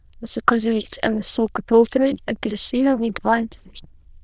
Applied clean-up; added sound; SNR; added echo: neural diffusion model UNIVERSE++.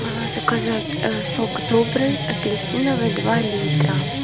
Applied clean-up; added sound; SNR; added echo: none; Guitar; 1 dB; none.